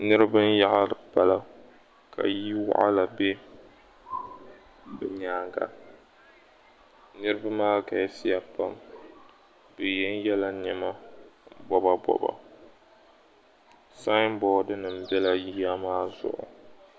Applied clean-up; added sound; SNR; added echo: none; none; none; none.